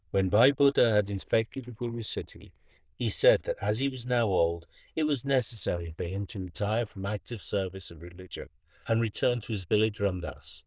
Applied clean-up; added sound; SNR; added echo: neural diffusion model UNIVERSE++.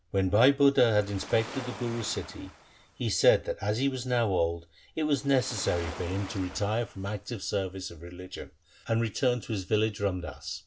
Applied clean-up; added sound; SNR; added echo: none; Waves, surf; 16 dB; none.